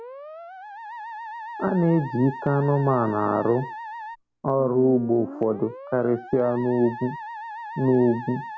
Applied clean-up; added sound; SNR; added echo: none; Musical instrument; 12 dB; none.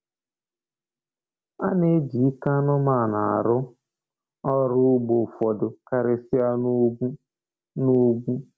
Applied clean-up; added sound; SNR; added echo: none; none; none; none.